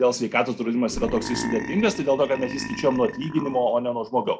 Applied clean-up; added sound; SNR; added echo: none; Burping, eructation; 10 dB; none.